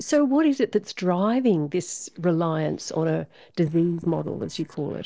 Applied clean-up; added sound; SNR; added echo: neural separator model SepFormer DNS4.